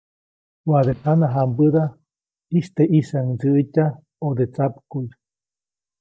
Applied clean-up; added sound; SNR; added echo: neural mask model DeepFilterNet 3.